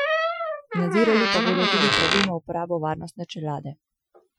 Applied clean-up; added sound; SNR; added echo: classical method Wiener filter.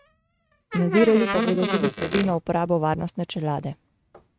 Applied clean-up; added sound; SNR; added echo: neural mask model RNNoise.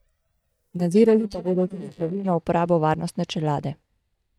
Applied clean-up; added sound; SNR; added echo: neural mask model DeepFilterNet 3.